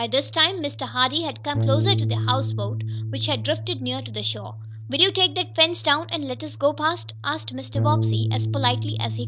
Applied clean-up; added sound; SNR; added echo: none; Bass guitar; 2 dB; none.